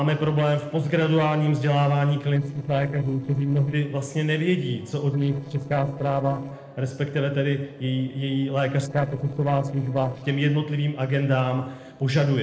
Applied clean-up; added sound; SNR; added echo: neural separator model SepFormer DNS4.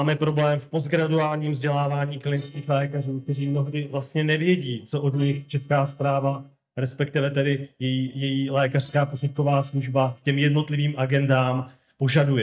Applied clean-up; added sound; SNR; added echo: neural mask model DeepFilterNet 3.